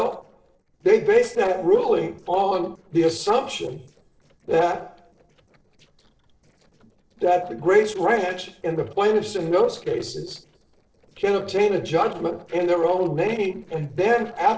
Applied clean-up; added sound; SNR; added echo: neural separator model SepFormer DNS4.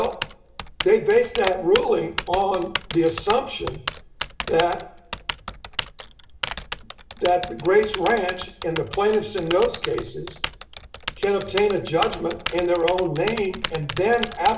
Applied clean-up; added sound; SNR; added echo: none; Typing; 9 dB; reverberation time 0.6 s.